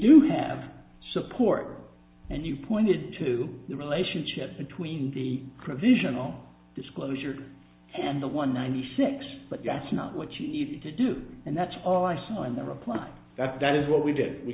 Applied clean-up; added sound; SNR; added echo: none; none; none; none.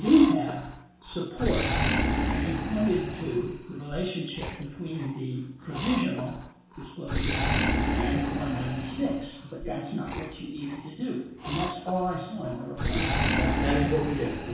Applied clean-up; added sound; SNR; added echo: none; Animal; 2 dB; reverberation time 0.6 s.